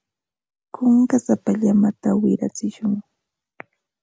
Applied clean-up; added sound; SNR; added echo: none; none; none; none.